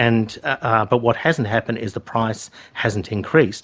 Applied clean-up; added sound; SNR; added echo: none; none; none; none.